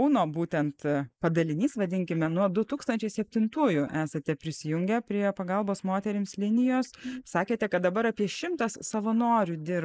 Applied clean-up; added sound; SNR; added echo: neural mask model Resemble Enhance denoiser.